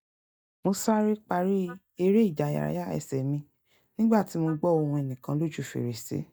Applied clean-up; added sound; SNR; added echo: neural mask model DeepFilterNet 3.